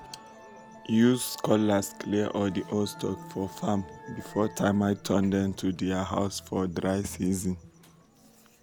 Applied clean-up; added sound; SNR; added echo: none; Musical instrument; 19 dB; none.